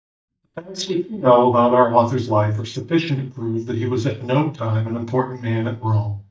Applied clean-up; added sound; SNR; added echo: neural mask model DeepFilterNet 3.